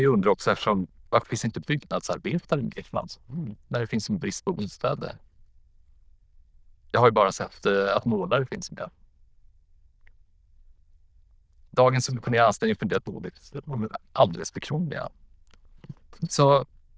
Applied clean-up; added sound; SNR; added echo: neural diffusion model UNIVERSE++.